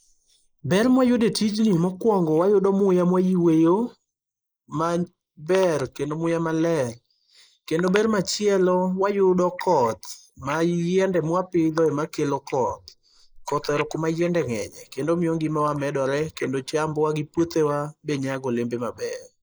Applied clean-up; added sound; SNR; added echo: neural mask model Resemble Enhance denoiser.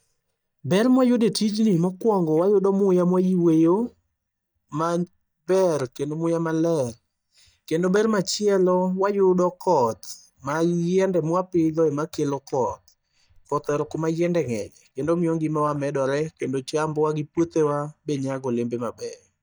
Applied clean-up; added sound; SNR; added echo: neural mask model DeepFilterNet 3.